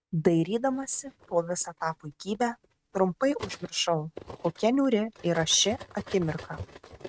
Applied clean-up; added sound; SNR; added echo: neural mask model RNNoise.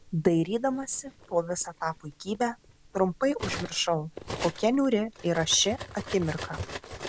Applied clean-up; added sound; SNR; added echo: none; Cutlery, silverware; 13 dB; none.